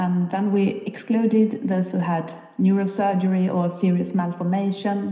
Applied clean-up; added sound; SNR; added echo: none; none; none; reverberation time 0.9 s.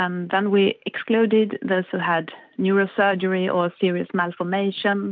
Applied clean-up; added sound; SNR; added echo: none; none; none; none.